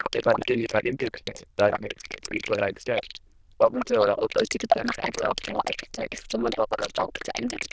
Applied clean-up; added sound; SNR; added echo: neural diffusion model UNIVERSE++.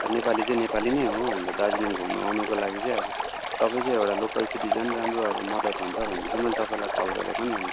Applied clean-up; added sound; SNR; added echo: none; Stream; 2 dB; none.